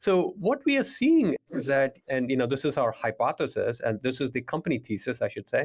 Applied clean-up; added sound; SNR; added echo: neural mask model Resemble Enhance denoiser.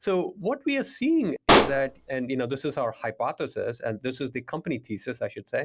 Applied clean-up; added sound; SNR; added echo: none; Explosion; -3 dB; none.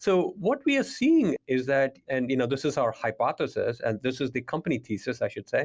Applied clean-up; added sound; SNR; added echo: none; none; none; none.